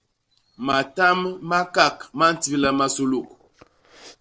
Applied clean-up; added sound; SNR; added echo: neural separator model SepFormer DNS4.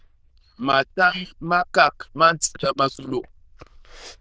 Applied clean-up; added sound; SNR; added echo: neural diffusion model UNIVERSE++.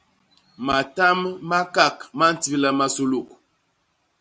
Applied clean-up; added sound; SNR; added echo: none; none; none; none.